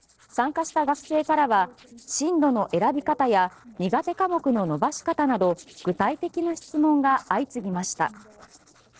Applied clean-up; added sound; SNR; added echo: neural separator model SepFormer DNS4.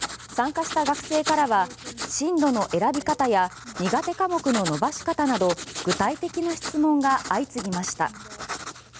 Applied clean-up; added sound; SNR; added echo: none; Writing; 11 dB; none.